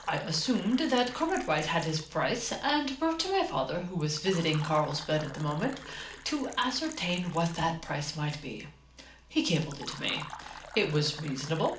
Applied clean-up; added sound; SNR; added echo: none; Fill (with liquid); 18 dB; reverberation time 0.4 s.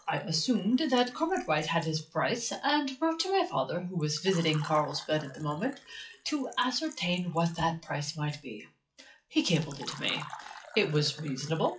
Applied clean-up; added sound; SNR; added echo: classical method WPE with log-MMSE.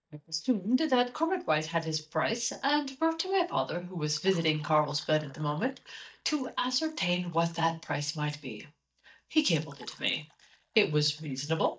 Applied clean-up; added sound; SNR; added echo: neural mask model DeepFilterNet 3.